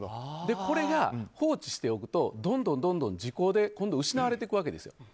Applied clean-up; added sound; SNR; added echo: none; none; none; none.